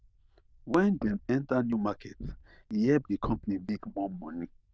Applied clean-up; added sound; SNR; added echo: neural diffusion model UNIVERSE++.